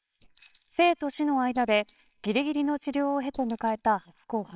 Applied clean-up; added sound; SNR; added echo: neural separator model SepFormer WHAMR!.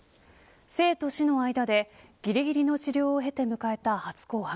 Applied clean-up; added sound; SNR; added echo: none; none; none; none.